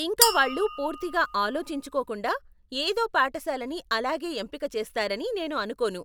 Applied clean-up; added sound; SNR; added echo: none; Chink, clink; 3 dB; none.